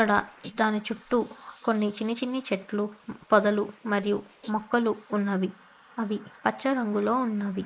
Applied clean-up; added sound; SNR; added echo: neural mask model Resemble Enhance denoiser.